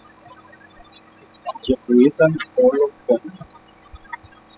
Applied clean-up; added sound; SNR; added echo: classical method spectral subtraction.